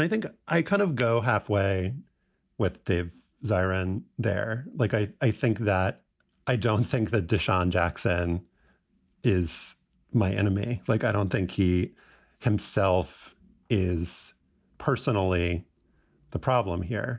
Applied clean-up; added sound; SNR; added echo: none; none; none; none.